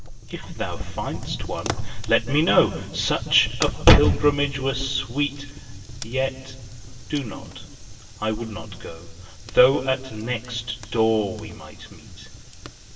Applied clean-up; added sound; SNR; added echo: none; Fire; 9 dB; reverberation time 1.3 s.